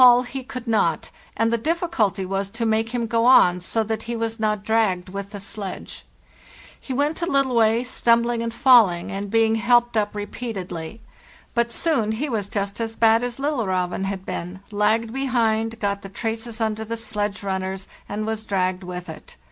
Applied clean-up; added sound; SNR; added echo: none; none; none; none.